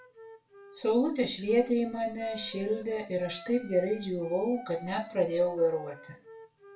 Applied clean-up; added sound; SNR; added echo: none; Wind instrument, woodwind instrument; 20 dB; reverberation time 0.3 s.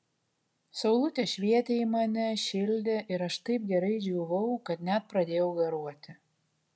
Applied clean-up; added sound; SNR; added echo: none; none; none; none.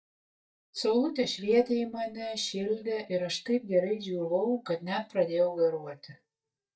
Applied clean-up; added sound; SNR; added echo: neural mask model DeepFilterNet 3.